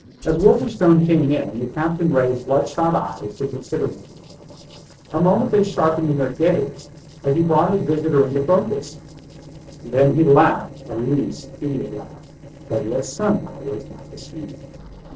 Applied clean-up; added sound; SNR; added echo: neural separator model SepFormer DNS4.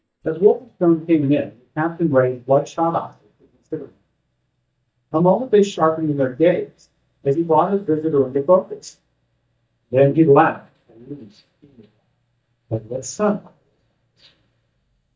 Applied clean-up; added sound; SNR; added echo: neural mask model DeepFilterNet 3.